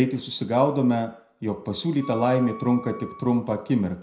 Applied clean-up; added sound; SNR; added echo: none; Wind instrument, woodwind instrument; 18 dB; reverberation time 0.5 s.